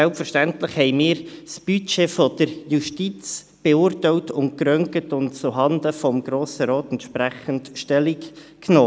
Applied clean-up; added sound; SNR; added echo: none; none; none; none.